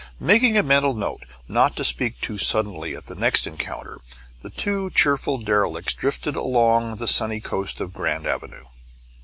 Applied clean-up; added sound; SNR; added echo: none; none; none; none.